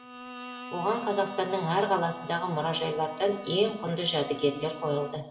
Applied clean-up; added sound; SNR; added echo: none; Bowed string instrument; 14 dB; reverberation time 2.1 s.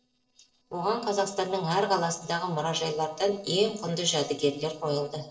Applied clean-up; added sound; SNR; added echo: neural separator model SepFormer DNS4.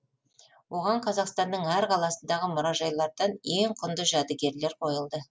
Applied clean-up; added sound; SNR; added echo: none; none; none; none.